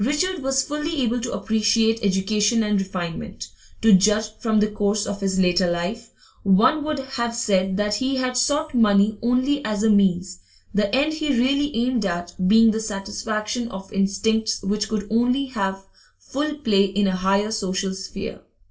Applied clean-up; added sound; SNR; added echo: none; none; none; reverberation time 0.2 s.